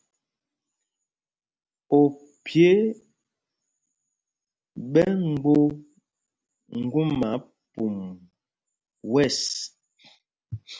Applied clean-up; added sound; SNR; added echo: none; none; none; none.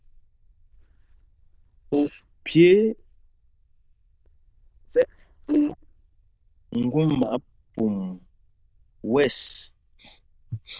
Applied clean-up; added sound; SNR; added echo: neural diffusion model UNIVERSE++.